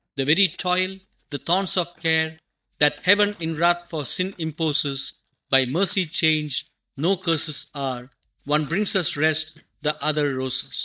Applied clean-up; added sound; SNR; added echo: neural mask model DeepFilterNet 3.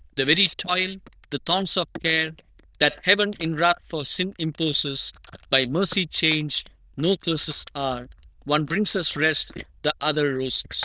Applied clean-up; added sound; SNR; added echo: neural diffusion model UNIVERSE++.